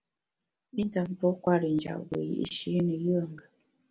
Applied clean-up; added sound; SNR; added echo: none; none; none; none.